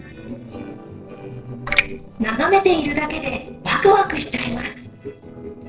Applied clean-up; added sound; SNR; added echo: neural separator model SepFormer DNS4.